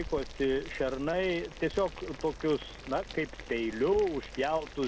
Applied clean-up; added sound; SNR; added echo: none; Boiling; 13 dB; none.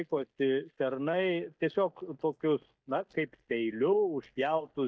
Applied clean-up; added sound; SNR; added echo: neural mask model DeepFilterNet 3.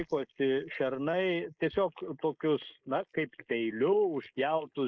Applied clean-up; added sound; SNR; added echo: neural mask model Resemble Enhance denoiser.